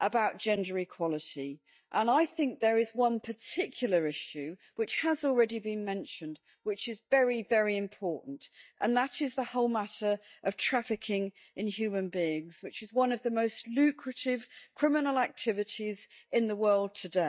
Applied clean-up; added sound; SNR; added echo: neural mask model DeepFilterNet 3.